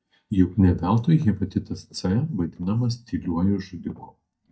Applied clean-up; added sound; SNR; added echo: neural mask model DeepFilterNet 3.